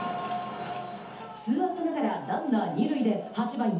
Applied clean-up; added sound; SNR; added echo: none; none; none; reverberation time 0.6 s.